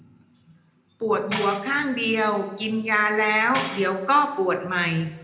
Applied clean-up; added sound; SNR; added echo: none; Tambourine; 13 dB; reverberation time 0.8 s.